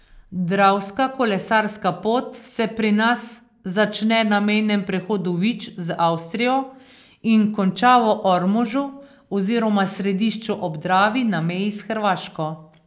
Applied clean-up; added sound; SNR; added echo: none; none; none; none.